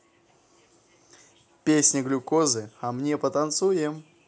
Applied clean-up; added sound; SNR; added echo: none; none; none; none.